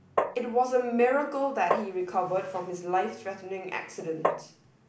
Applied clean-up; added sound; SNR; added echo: none; Tap; 1 dB; none.